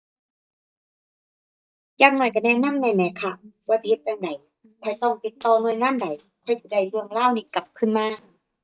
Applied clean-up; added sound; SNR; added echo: neural mask model DeepFilterNet 3.